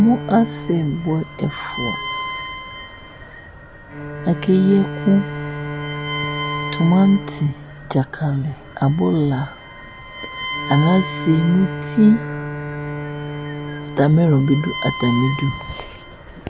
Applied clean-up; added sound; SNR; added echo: none; Bowed string instrument + Bowed string instrument; 8 dB; none.